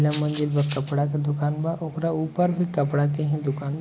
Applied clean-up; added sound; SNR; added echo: none; Rattle (instrument); -1 dB; none.